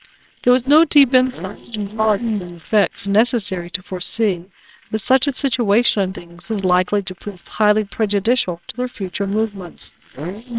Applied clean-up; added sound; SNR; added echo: neural separator model SepFormer WHAMR!.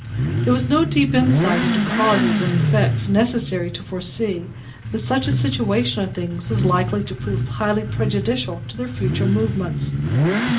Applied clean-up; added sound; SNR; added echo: none; Motorcycle / Accelerating, revving, vroom; 0 dB; reverberation time 0.2 s.